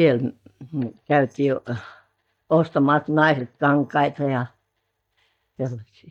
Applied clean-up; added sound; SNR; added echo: neural mask model DeepFilterNet 3.